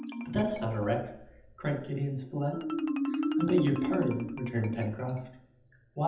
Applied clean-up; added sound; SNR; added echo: none; Marimba, xylophone; 3 dB; reverberation time 0.8 s.